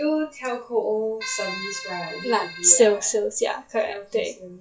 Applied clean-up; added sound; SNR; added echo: classical method WPE with log-MMSE.